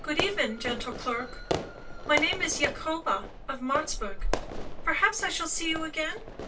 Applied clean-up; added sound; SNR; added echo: none; Fireworks; 8 dB; reverberation time 0.2 s.